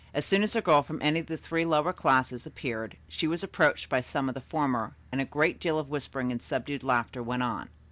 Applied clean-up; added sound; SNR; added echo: none; none; none; none.